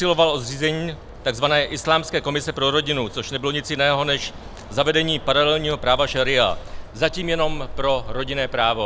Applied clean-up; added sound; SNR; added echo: none; Bird; 11 dB; none.